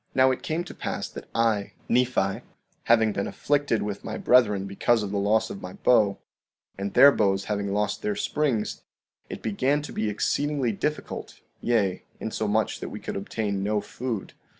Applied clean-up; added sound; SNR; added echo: none; none; none; none.